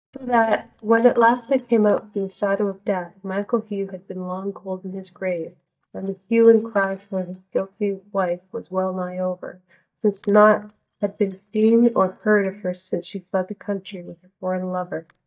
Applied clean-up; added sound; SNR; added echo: neural mask model DeepFilterNet 3.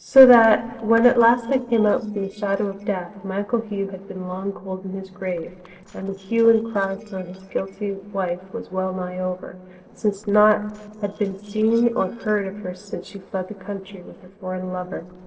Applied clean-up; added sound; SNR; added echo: neural separator model SepFormer DNS4.